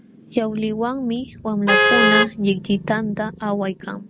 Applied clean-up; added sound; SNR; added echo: none; Vehicle horn, car horn, honking; 0 dB; none.